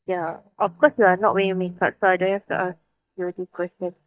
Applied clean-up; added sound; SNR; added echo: neural mask model DeepFilterNet 3.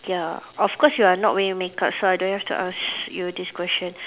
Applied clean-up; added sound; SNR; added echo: none; none; none; none.